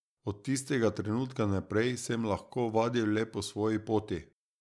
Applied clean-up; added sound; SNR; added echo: none; none; none; none.